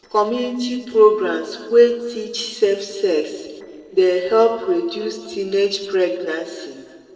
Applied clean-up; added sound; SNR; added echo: neural separator model SepFormer DNS4.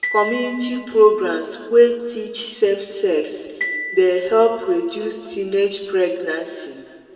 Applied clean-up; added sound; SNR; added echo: none; Glockenspiel; 14 dB; reverberation time 2.0 s.